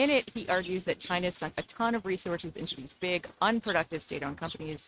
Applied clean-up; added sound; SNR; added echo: neural mask model RNNoise.